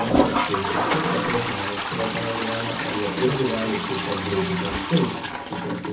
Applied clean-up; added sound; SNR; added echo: none; Toilet flush; -1 dB; reverberation time 0.6 s.